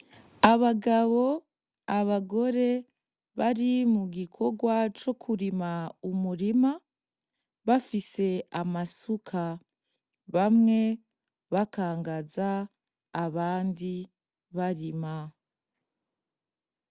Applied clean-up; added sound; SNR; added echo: none; none; none; none.